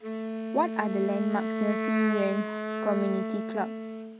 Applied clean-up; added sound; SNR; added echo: none; Wind instrument, woodwind instrument; 2 dB; none.